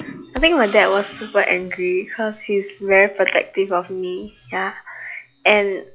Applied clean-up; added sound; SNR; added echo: classical method log-MMSE.